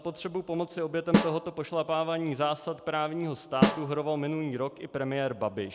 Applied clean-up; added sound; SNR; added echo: none; Snare drum; 0 dB; none.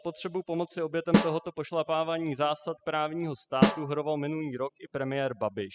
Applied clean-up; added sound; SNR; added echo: classical method spectral subtraction.